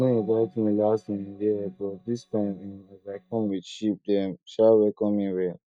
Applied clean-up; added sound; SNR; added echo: neural mask model DeepFilterNet 3.